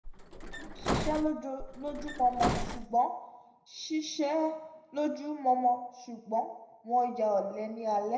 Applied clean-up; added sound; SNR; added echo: none; Bus; 4 dB; reverberation time 0.8 s.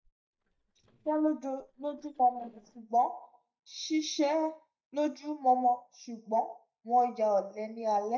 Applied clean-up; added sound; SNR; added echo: neural mask model DeepFilterNet 3.